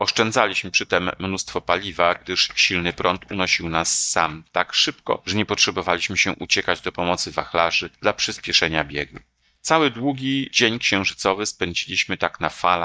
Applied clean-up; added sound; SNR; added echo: neural mask model DeepFilterNet 3.